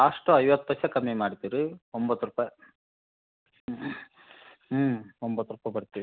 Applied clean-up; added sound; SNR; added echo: none; none; none; none.